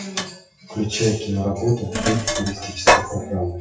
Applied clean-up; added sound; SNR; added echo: classical method WPE with log-MMSE.